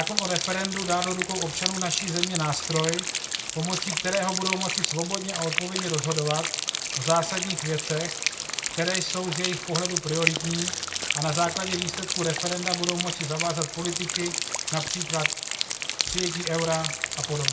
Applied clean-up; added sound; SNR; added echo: none; Rain; 0 dB; reverberation time 0.2 s.